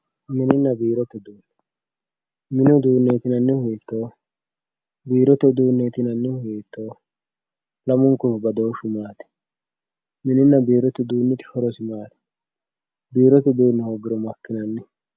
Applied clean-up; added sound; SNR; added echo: none; none; none; none.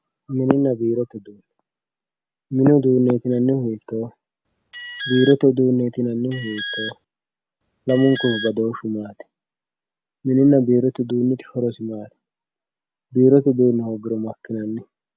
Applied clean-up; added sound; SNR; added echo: none; Alarm; 11 dB; none.